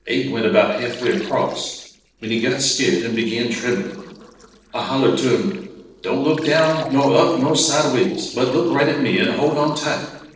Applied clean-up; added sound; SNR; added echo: neural separator model SepFormer DNS4.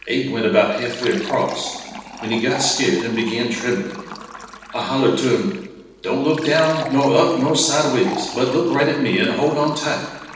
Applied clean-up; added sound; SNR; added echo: none; Fill (with liquid); 14 dB; reverberation time 0.9 s.